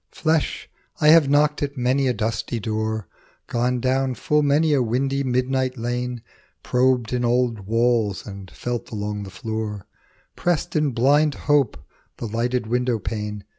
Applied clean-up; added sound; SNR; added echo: none; none; none; none.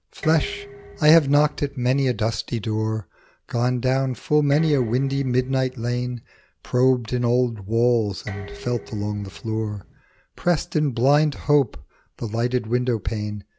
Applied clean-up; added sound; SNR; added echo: none; Dishes, pots, and pans; 20 dB; none.